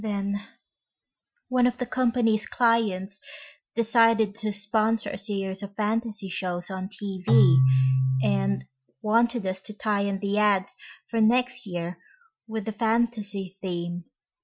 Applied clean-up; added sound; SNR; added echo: classical method Wiener filter.